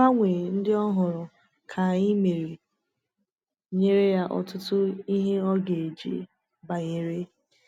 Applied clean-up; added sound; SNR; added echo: none; none; none; none.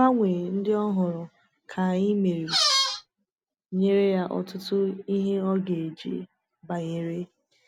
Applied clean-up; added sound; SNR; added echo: none; Squeak; -3 dB; none.